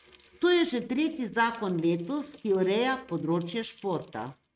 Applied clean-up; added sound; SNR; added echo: neural mask model RNNoise.